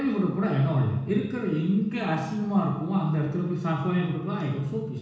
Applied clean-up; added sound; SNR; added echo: none; none; none; reverberation time 1.1 s.